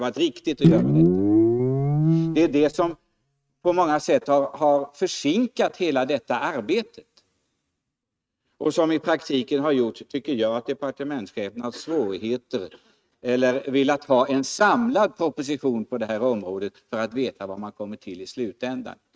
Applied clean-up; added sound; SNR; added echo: neural mask model RNNoise.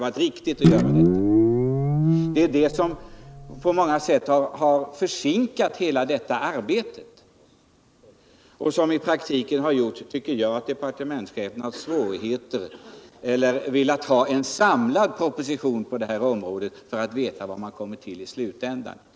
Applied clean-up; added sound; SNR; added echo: none; Guitar; -3 dB; none.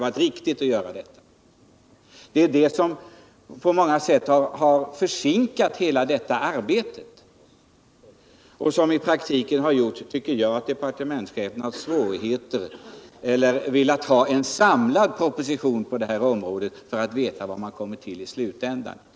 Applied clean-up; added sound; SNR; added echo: none; none; none; none.